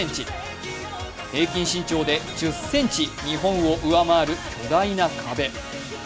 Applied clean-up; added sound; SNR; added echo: none; Breathing; 18 dB; reverberation time 0.4 s.